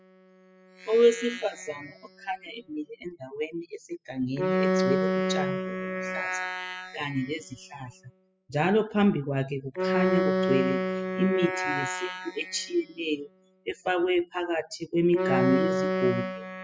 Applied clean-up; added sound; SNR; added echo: classical method spectral subtraction.